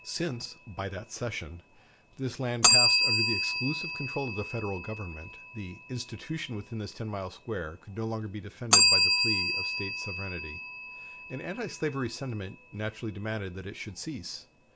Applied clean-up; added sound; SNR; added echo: none; Bell; -5 dB; none.